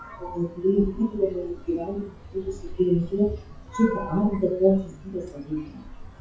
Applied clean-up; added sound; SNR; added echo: classical method WPE with log-MMSE.